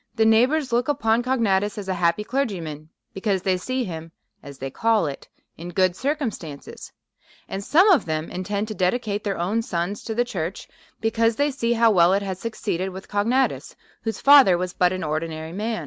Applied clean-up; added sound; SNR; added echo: none; none; none; none.